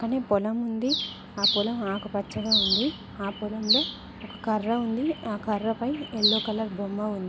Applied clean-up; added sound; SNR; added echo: none; Bird; 2 dB; none.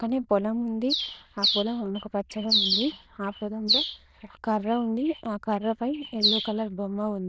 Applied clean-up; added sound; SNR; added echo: neural diffusion model UNIVERSE++.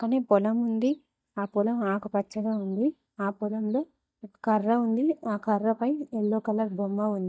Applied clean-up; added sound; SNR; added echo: neural mask model DeepFilterNet 3.